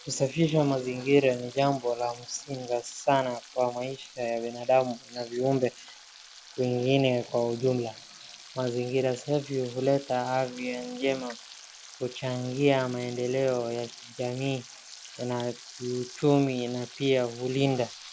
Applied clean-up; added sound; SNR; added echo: none; Frying (food); 19 dB; none.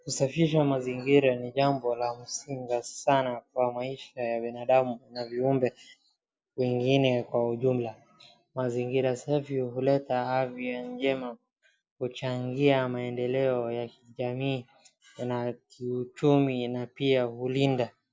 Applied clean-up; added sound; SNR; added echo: none; none; none; none.